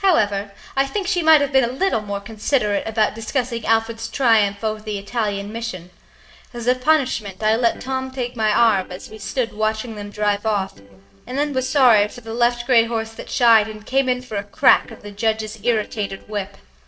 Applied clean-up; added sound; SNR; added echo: neural separator model SepFormer DNS4.